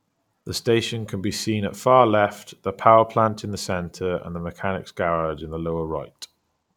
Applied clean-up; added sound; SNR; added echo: none; none; none; none.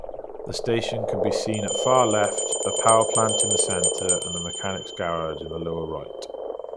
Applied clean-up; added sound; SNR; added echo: none; Frog + Bell; -2 dB; none.